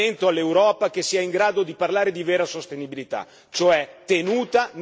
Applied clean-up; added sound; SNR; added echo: none; none; none; none.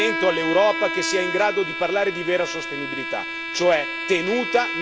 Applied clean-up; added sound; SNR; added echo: none; Bowed string instrument; 5 dB; none.